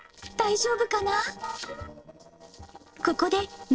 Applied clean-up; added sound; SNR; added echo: neural separator model SepFormer DNS4.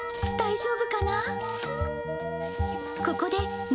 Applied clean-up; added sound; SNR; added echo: none; Wind instrument, woodwind instrument; 6 dB; none.